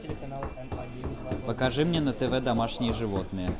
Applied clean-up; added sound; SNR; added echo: none; Run; 8 dB; none.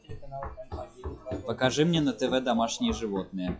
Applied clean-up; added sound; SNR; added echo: classical method log-MMSE.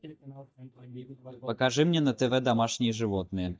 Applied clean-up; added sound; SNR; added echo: neural mask model DeepFilterNet 3.